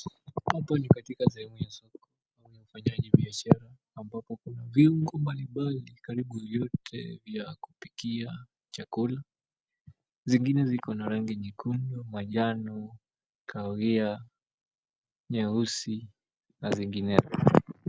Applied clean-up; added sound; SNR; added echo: none; none; none; none.